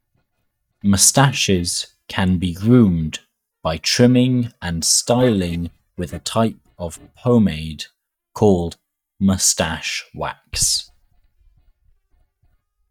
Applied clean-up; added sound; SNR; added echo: neural mask model DeepFilterNet 3.